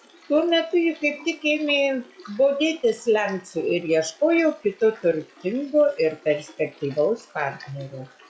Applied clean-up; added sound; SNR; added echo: classical method log-MMSE.